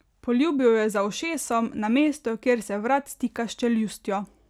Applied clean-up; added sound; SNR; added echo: none; none; none; none.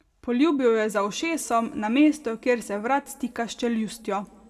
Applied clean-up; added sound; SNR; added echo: none; none; none; reverberation time 1.0 s.